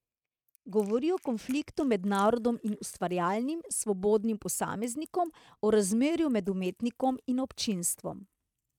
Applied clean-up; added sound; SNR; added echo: neural mask model RNNoise.